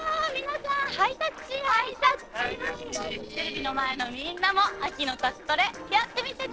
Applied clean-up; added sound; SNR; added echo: neural separator model SepFormer DNS4.